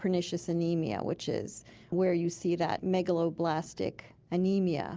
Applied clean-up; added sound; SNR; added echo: none; none; none; none.